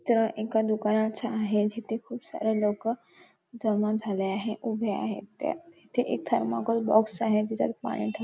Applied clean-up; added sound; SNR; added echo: none; none; none; none.